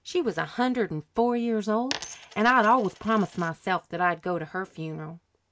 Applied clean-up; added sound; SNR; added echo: none; Coin (dropping); 14 dB; none.